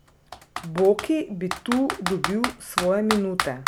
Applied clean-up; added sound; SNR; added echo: none; Computer keyboard; 6 dB; none.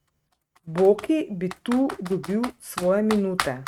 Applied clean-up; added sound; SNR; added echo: neural mask model RNNoise.